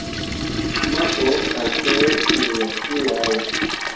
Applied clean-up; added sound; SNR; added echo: none; Toilet flush; -2 dB; reverberation time 0.7 s.